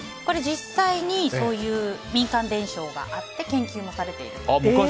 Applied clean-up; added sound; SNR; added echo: none; none; none; none.